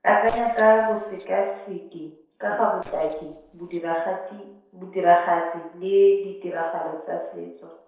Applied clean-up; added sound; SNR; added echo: neural separator model SepFormer DNS4.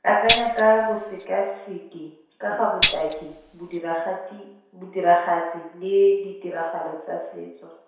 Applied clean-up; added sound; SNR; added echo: none; Tambourine; 2 dB; reverberation time 0.7 s.